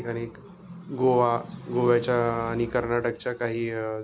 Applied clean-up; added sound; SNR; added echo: none; none; none; none.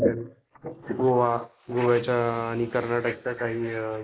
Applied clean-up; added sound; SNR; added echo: neural mask model Resemble Enhance denoiser.